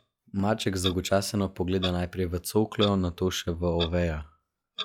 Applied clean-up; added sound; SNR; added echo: classical method log-MMSE.